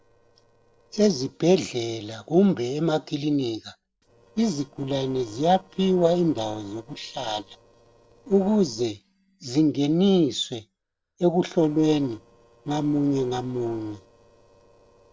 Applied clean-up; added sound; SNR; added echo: neural separator model SepFormer DNS4.